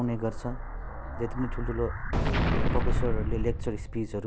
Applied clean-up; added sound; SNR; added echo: none; Explosion; -5 dB; none.